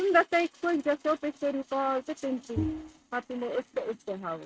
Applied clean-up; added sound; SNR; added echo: neural mask model RNNoise.